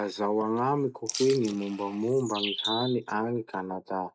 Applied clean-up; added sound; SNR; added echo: neural mask model RNNoise.